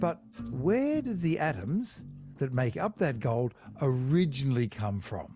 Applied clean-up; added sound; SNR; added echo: none; none; none; none.